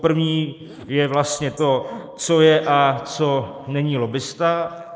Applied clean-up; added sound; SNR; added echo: neural mask model Resemble Enhance denoiser.